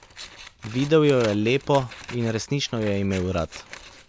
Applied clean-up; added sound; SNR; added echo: none; Scissors; 16 dB; none.